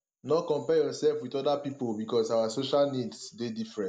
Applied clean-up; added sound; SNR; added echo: none; none; none; none.